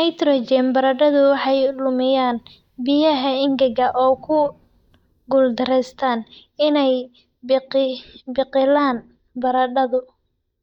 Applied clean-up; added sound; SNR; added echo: neural mask model DeepFilterNet 3.